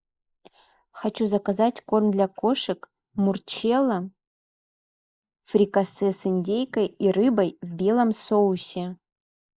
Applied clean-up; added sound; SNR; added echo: neural mask model Resemble Enhance denoiser.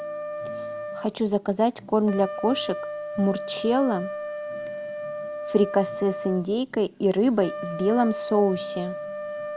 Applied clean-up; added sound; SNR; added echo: none; Wind instrument, woodwind instrument; 8 dB; none.